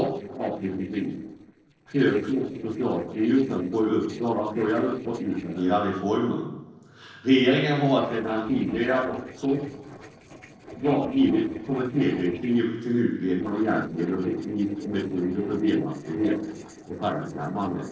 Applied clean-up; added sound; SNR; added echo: neural separator model SepFormer DNS4.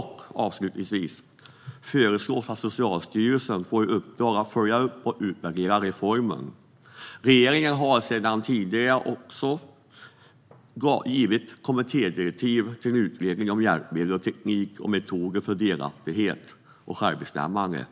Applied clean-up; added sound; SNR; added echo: none; none; none; none.